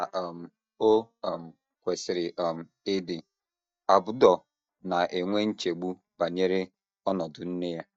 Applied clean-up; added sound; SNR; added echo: neural mask model DeepFilterNet 3.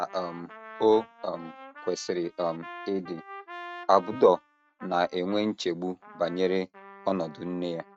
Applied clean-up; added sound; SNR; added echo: neural mask model RNNoise.